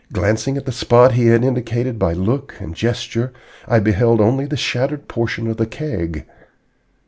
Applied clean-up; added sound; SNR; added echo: none; none; none; none.